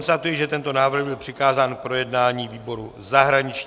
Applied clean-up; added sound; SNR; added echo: none; none; none; none.